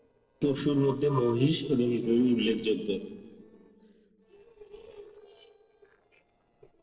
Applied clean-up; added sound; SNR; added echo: neural separator model SepFormer DNS4.